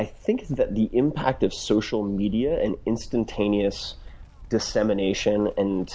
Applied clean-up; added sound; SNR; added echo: none; Livestock, farm animals, working animals; 16 dB; none.